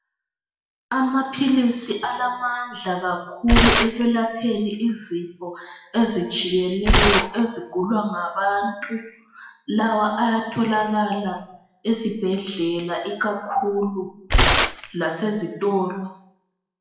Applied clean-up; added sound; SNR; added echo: classical method WPE with log-MMSE.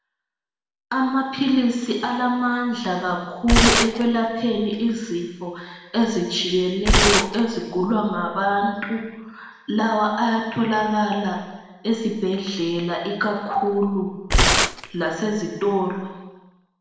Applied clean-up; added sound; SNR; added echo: none; Tearing; -3 dB; reverberation time 1.1 s.